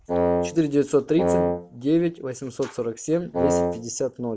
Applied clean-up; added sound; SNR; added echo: none; Wind instrument, woodwind instrument; -1 dB; none.